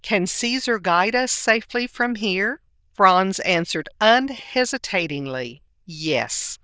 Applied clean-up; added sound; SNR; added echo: neural diffusion model UNIVERSE++.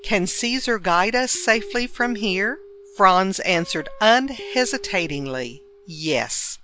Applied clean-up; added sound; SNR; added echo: none; Guitar; 19 dB; none.